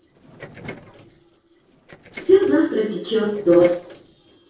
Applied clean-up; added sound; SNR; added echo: neural separator model SepFormer DNS4.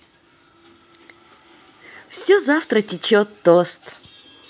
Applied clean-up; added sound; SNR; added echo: none; none; none; none.